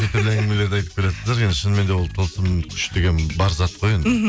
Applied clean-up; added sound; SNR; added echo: none; none; none; none.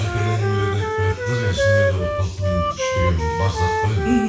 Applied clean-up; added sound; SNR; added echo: none; Wind instrument, woodwind instrument; 2 dB; reverberation time 0.7 s.